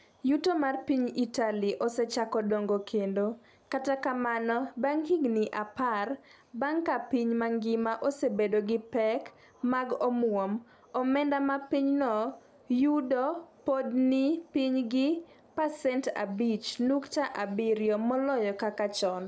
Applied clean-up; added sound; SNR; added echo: none; none; none; none.